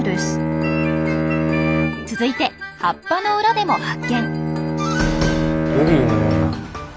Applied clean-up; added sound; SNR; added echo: none; Bowed string instrument; -1 dB; none.